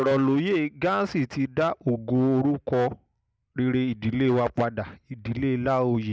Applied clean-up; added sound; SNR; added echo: none; none; none; none.